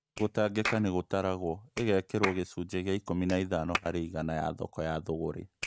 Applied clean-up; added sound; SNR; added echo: neural mask model RNNoise.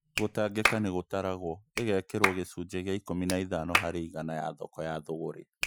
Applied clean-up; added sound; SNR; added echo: classical method Wiener filter.